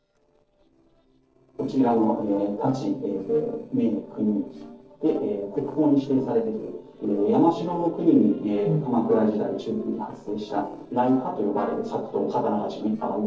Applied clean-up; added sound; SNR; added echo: neural separator model SepFormer DNS4.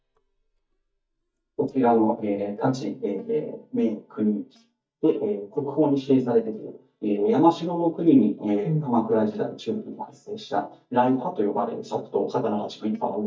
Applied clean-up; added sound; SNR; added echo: neural mask model DeepFilterNet 3.